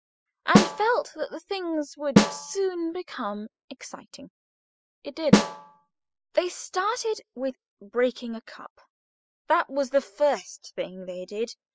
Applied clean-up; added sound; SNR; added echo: classical method spectral subtraction.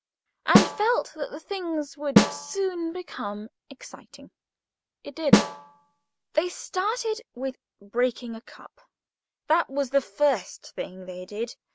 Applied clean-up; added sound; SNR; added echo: none; Snare drum; -4 dB; none.